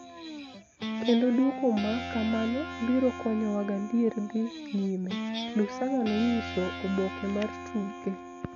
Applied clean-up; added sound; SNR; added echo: none; Guitar; 8 dB; none.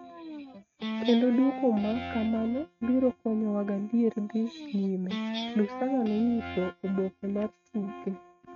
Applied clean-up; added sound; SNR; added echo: neural mask model RNNoise.